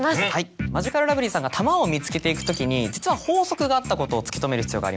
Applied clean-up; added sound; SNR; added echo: none; none; none; none.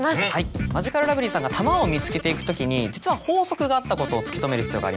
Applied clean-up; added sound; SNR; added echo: none; Snare drum / Drum kit + Electric guitar; 9 dB; none.